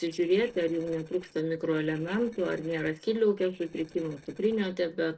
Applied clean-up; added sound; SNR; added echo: neural separator model SepFormer DNS4.